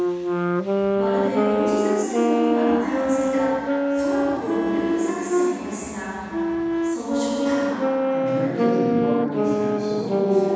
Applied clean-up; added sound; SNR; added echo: none; Wind instrument, woodwind instrument; -4 dB; reverberation time 2.1 s.